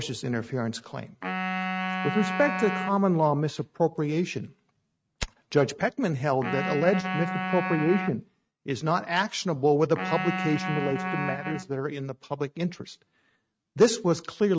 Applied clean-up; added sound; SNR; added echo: neural mask model RNNoise.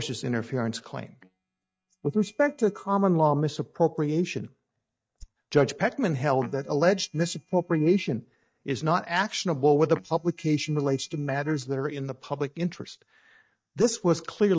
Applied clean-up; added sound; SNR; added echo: neural mask model DeepFilterNet 3.